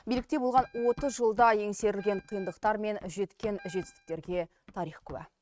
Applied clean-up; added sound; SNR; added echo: neural mask model RNNoise.